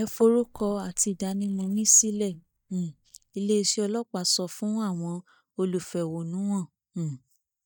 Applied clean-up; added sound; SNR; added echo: neural mask model DeepFilterNet 3.